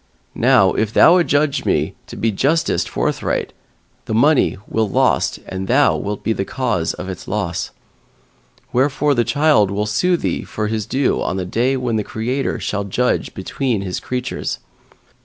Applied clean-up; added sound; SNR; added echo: none; none; none; none.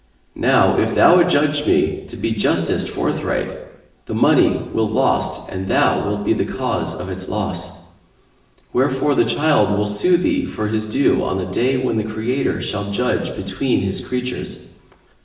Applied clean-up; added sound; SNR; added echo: none; none; none; reverberation time 0.9 s.